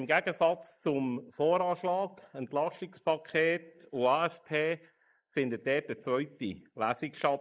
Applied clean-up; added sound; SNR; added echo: neural mask model Resemble Enhance denoiser.